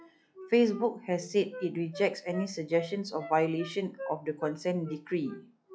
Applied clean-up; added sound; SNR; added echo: classical method log-MMSE.